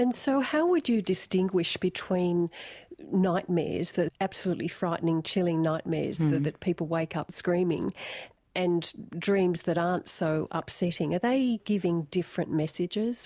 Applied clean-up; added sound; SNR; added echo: none; none; none; none.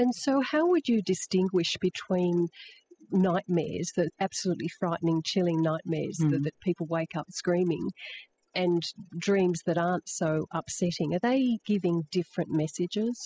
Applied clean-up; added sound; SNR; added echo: classical method spectral subtraction.